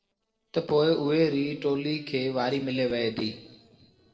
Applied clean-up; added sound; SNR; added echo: neural separator model SepFormer DNS4.